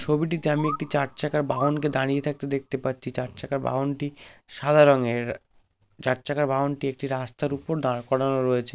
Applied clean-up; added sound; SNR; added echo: none; Bird; 13 dB; none.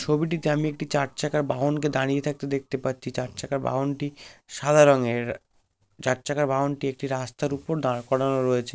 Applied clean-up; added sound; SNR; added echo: neural separator model SepFormer DNS4.